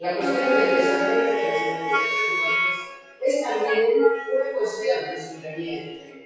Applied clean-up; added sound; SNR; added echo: classical method WPE with log-MMSE.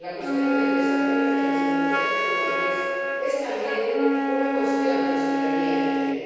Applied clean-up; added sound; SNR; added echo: none; Wind instrument, woodwind instrument; -4 dB; reverberation time 2.2 s.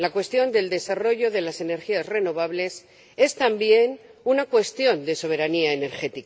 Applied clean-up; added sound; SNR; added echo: none; none; none; none.